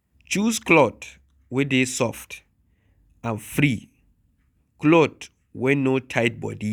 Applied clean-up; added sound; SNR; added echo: none; none; none; none.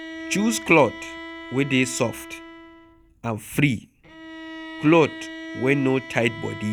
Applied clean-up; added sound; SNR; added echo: none; Bowed string instrument; 13 dB; none.